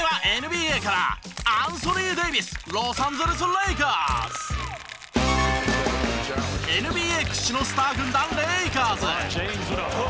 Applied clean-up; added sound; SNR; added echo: none; Computer keyboard + Crackle / Crushing; 17 dB; none.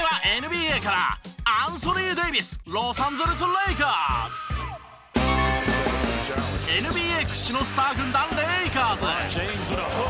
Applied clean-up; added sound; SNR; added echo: none; none; none; none.